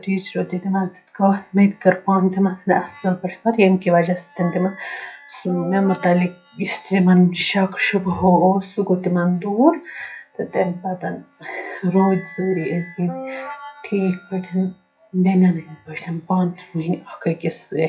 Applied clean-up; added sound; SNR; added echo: classical method WPE with log-MMSE.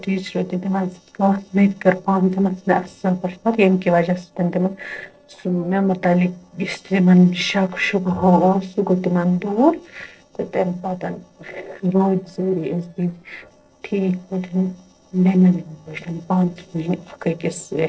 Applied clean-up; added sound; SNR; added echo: neural separator model SepFormer DNS4.